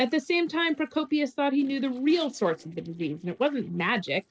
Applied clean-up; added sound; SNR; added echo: neural separator model SepFormer DNS4.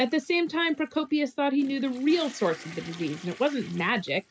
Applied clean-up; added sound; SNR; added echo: none; Toilet flush / Water; 20 dB; none.